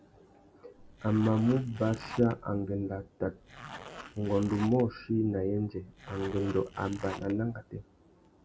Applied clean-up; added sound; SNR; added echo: none; Zipper (clothing); 15 dB; none.